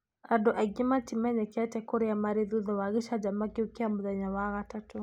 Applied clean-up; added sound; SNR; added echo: none; none; none; none.